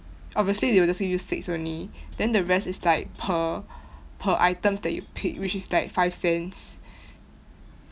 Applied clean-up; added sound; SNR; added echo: none; Drum kit; 19 dB; none.